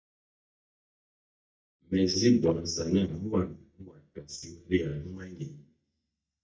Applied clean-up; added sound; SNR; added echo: neural mask model DeepFilterNet 3.